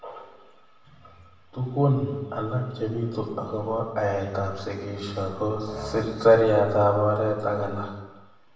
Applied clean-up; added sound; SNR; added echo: none; none; none; reverberation time 1.1 s.